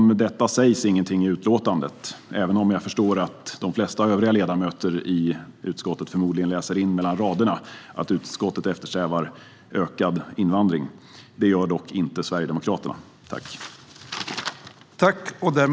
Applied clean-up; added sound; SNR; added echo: none; none; none; none.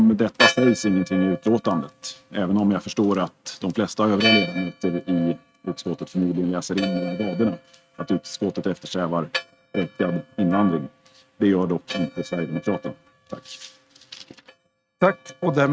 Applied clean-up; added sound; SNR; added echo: neural mask model RNNoise.